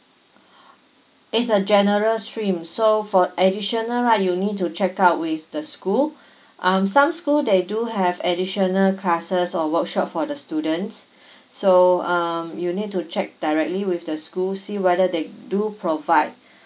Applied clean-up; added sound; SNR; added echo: none; none; none; none.